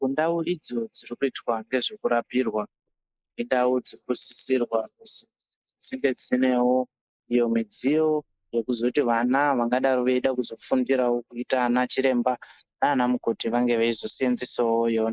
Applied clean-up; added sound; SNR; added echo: neural mask model Resemble Enhance denoiser.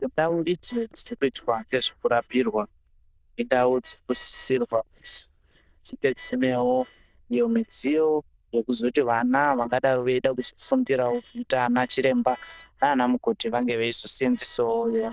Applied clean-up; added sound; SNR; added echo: neural diffusion model UNIVERSE++.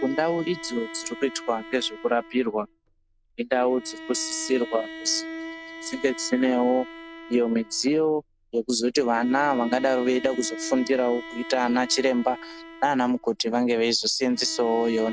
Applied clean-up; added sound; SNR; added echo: none; Bowed string instrument; 15 dB; none.